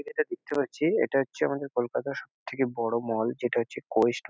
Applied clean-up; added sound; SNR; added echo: none; none; none; none.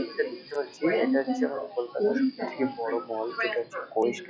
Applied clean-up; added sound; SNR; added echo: classical method log-MMSE.